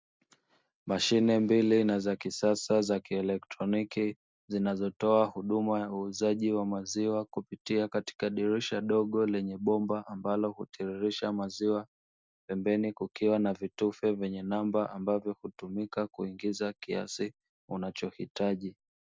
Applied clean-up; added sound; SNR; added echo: none; none; none; none.